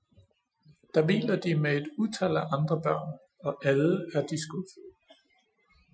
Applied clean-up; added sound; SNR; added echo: classical method Wiener filter.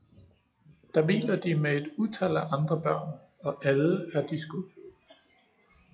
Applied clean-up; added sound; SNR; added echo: classical method log-MMSE.